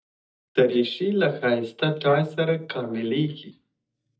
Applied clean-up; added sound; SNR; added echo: neural mask model DeepFilterNet 3.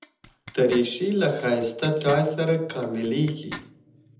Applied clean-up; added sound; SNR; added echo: none; Zipper (clothing); 19 dB; reverberation time 0.9 s.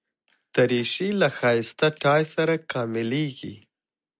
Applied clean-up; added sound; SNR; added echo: none; none; none; none.